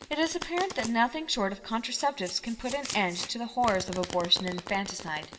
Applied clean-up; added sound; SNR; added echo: none; Domestic sounds, home sounds; 12 dB; reverberation time 2.0 s.